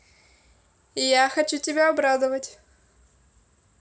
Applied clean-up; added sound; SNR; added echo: none; none; none; none.